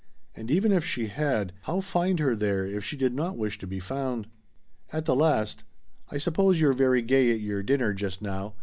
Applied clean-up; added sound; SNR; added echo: none; none; none; none.